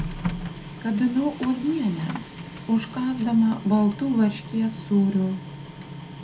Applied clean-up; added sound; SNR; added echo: none; Printer; 11 dB; reverberation time 0.2 s.